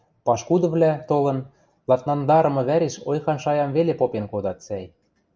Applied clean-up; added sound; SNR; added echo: none; none; none; none.